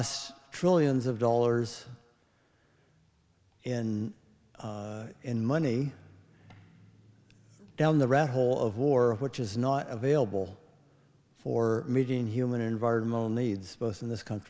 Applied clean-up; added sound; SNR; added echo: none; none; none; none.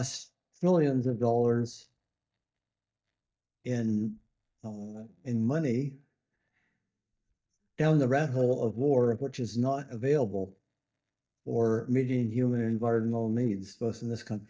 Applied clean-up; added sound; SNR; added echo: neural mask model DeepFilterNet 3.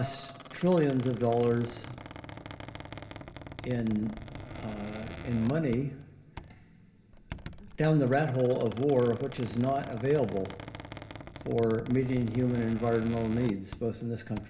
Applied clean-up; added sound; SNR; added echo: none; Squeak; 14 dB; reverberation time 0.6 s.